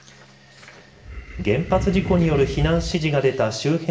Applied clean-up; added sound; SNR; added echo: none; Animal; 7 dB; reverberation time 0.6 s.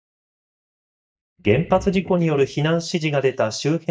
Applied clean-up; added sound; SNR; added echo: neural mask model DeepFilterNet 3.